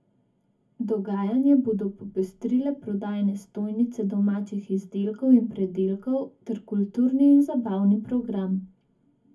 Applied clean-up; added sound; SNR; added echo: none; none; none; reverberation time 0.3 s.